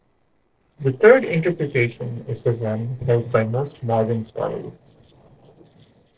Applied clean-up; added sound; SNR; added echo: neural separator model SepFormer DNS4.